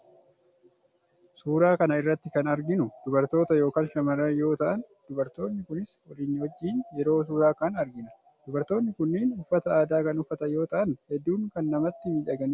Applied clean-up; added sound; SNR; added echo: none; none; none; none.